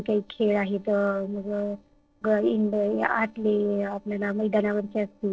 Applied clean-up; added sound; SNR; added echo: neural separator model SepFormer DNS4.